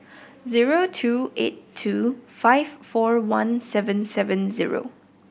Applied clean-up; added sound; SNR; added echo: none; none; none; none.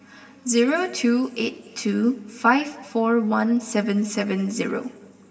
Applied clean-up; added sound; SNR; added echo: none; none; none; reverberation time 2.3 s.